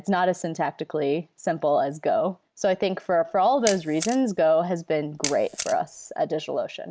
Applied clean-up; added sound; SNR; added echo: none; Camera; 12 dB; none.